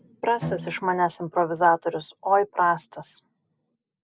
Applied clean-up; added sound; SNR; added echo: none; Bowed string instrument; 11 dB; none.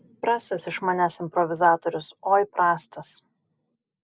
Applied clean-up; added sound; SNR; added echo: none; none; none; none.